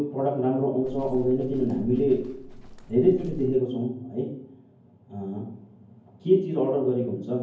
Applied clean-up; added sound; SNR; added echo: none; Livestock, farm animals, working animals; 13 dB; reverberation time 0.9 s.